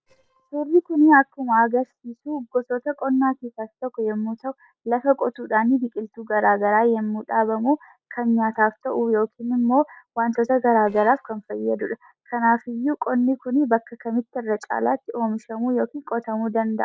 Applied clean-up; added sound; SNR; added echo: neural separator model SepFormer DNS4.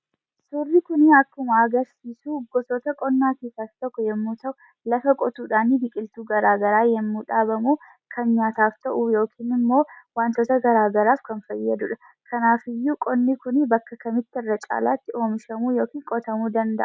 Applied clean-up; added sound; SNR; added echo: none; none; none; none.